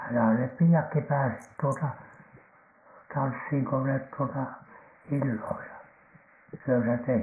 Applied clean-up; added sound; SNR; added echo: neural mask model Resemble Enhance denoiser.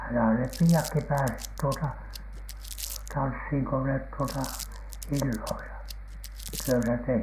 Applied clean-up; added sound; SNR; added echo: none; Crumpling, crinkling; 14 dB; none.